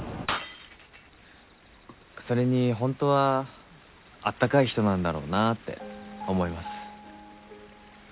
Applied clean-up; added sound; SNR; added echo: none; Shatter; 10 dB; none.